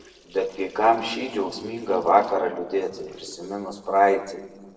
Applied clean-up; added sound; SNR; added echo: neural separator model SepFormer DNS4.